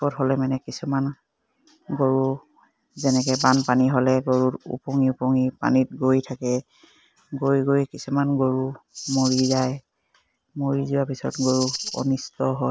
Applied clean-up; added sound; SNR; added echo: none; Rattle (instrument); 10 dB; none.